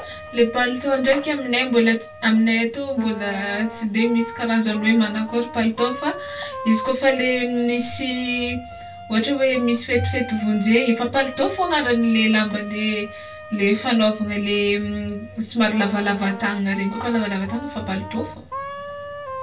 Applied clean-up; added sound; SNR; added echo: none; Wind instrument, woodwind instrument; 14 dB; reverberation time 0.2 s.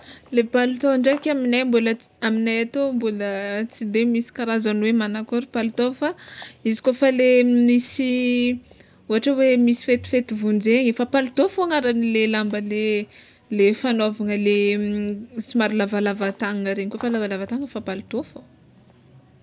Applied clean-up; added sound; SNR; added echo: none; none; none; none.